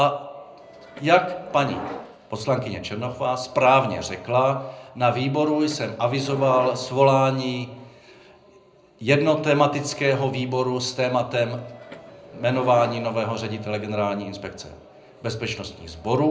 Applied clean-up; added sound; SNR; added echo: none; Subway, metro, underground; 15 dB; reverberation time 0.4 s.